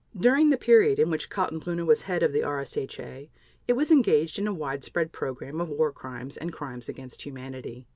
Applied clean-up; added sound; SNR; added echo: none; none; none; none.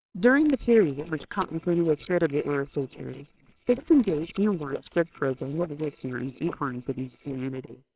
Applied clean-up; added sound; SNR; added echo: neural separator model SepFormer WHAMR!.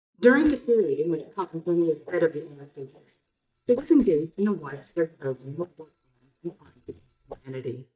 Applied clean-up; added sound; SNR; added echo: neural mask model DeepFilterNet 3.